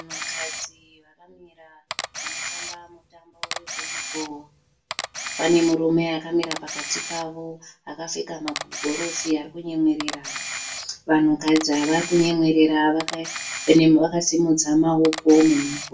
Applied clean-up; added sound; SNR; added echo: none; Camera; 11 dB; reverberation time 0.2 s.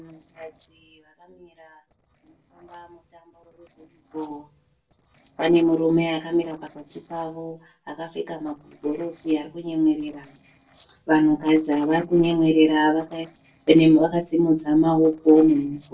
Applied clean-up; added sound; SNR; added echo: neural separator model SepFormer DNS4.